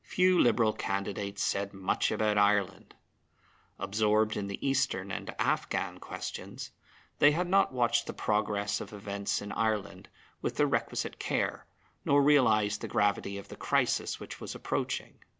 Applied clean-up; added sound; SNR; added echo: none; none; none; none.